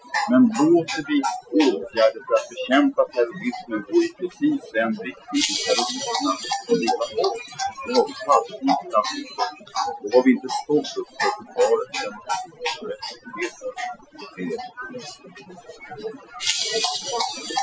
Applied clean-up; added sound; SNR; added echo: classical method Wiener filter.